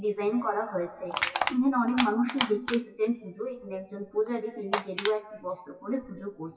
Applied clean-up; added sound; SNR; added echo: classical method WPE with log-MMSE.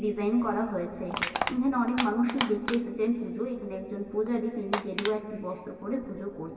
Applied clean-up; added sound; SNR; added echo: none; Crushing; 9 dB; reverberation time 2.6 s.